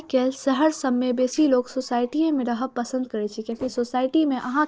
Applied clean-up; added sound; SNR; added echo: neural separator model SepFormer DNS4.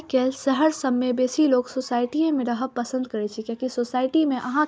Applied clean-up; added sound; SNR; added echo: none; none; none; none.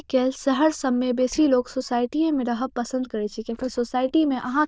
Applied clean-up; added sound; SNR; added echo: neural diffusion model UNIVERSE++.